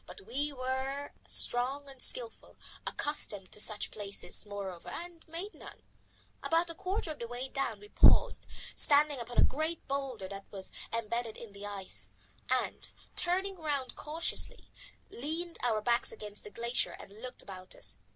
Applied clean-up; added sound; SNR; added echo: none; none; none; none.